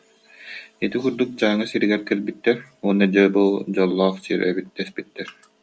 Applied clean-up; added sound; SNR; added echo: none; none; none; none.